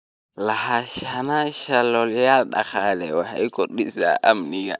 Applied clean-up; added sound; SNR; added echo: neural mask model Resemble Enhance denoiser.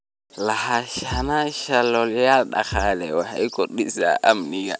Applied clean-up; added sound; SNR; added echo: none; Bass drum; 10 dB; none.